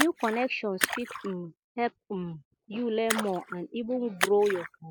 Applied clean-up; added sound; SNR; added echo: none; Splash, splatter; 6 dB; none.